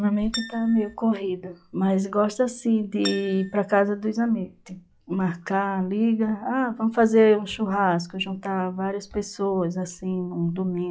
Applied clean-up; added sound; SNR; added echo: classical method log-MMSE.